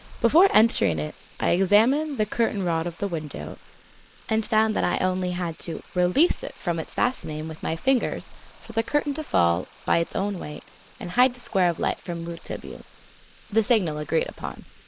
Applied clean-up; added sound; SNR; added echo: neural mask model Resemble Enhance denoiser.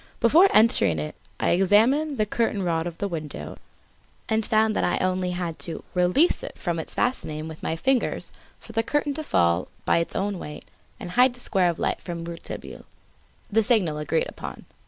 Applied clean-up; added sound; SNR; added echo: none; none; none; none.